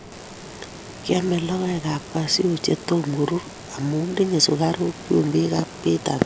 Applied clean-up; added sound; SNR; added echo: none; Ocean; 16 dB; none.